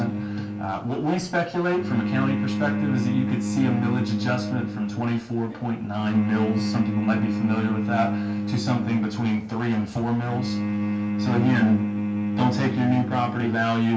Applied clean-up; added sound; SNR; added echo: none; Bowed string instrument; 2 dB; reverberation time 0.3 s.